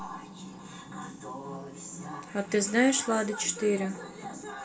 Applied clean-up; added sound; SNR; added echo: none; none; none; reverberation time 0.2 s.